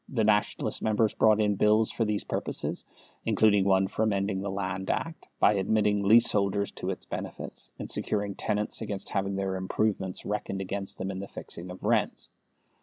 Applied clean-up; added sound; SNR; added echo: none; none; none; none.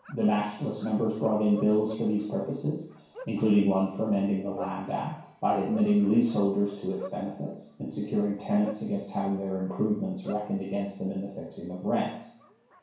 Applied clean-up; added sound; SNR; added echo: none; Bark; 20 dB; reverberation time 0.6 s.